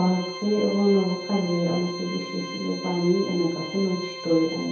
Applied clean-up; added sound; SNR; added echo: none; Organ; 12 dB; reverberation time 2.2 s.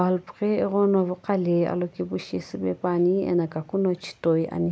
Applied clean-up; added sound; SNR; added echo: none; none; none; none.